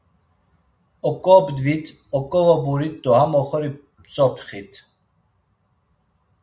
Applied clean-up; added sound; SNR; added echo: none; none; none; none.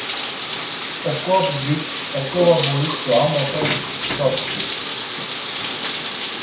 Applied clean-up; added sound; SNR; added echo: none; Bathtub (filling or washing); 3 dB; reverberation time 0.6 s.